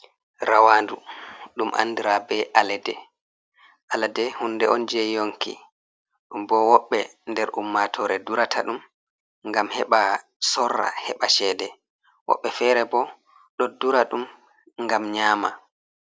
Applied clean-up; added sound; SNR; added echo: none; none; none; none.